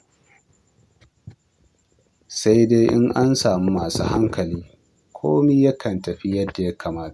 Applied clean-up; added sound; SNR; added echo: none; none; none; none.